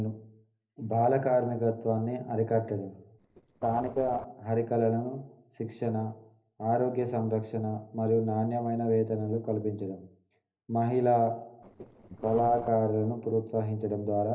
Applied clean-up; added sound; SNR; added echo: neural separator model SepFormer DNS4.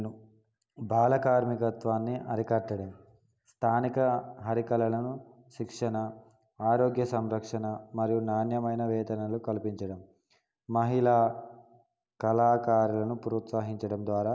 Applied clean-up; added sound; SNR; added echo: none; none; none; none.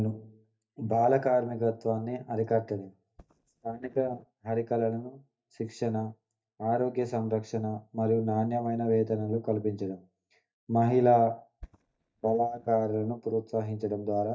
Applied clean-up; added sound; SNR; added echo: neural mask model DeepFilterNet 3.